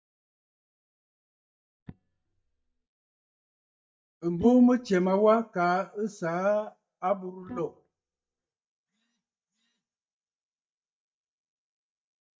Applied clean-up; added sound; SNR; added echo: neural mask model DeepFilterNet 3.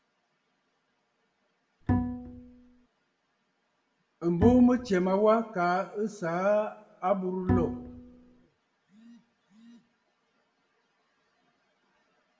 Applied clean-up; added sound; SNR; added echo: none; Bowed string instrument; 1 dB; reverberation time 1.0 s.